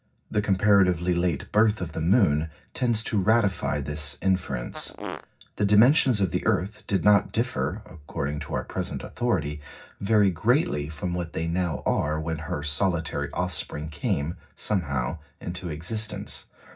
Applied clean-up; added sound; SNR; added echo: none; Fart; 13 dB; reverberation time 0.4 s.